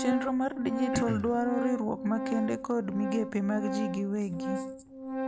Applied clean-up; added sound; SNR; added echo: none; Cough + Organ; 4 dB; none.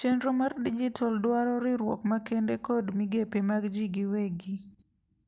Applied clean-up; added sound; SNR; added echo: none; none; none; none.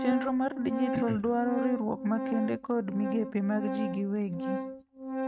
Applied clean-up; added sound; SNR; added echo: neural mask model RNNoise.